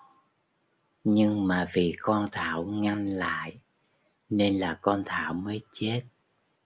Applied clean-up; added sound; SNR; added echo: none; none; none; none.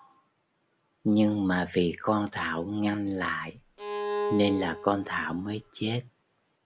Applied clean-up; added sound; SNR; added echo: none; Bowed string instrument; 5 dB; none.